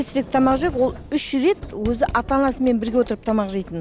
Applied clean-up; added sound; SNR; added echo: none; Sliding door; 14 dB; none.